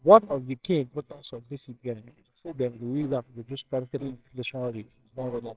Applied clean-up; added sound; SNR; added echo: neural separator model SepFormer WHAMR!.